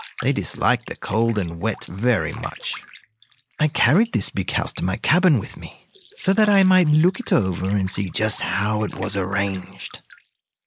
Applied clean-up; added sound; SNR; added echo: neural mask model Resemble Enhance denoiser.